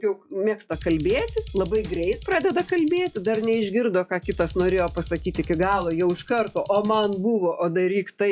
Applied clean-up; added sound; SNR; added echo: classical method log-MMSE.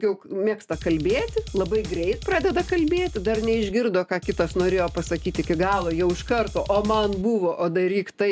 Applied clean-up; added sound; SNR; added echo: none; Drum kit; 12 dB; none.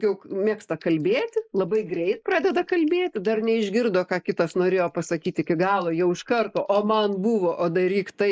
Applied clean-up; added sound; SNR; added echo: neural mask model Resemble Enhance denoiser.